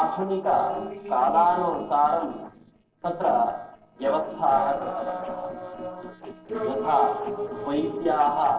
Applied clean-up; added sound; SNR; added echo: neural separator model SepFormer DNS4.